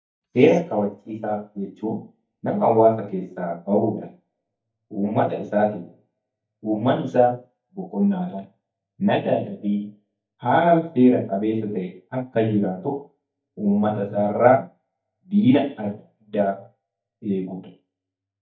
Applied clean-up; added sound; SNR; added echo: neural mask model DeepFilterNet 3.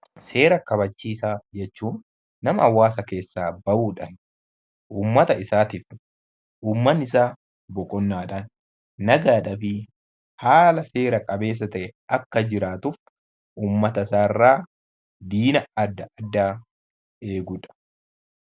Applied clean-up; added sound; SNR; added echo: none; none; none; none.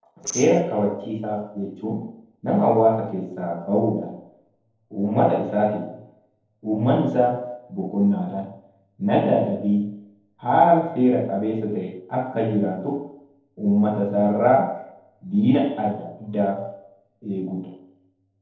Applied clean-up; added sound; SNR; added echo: neural separator model SepFormer DNS4.